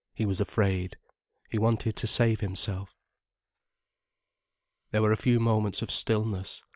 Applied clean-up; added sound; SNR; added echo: neural mask model Resemble Enhance denoiser.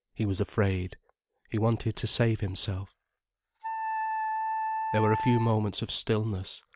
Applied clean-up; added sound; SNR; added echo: none; Wind instrument, woodwind instrument; 4 dB; none.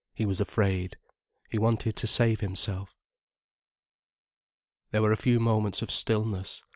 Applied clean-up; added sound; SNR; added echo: none; none; none; none.